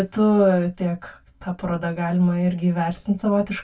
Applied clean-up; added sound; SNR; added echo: none; none; none; reverberation time 0.1 s.